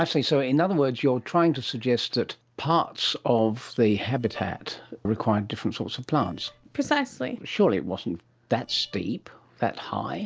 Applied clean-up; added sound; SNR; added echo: neural separator model SepFormer DNS4.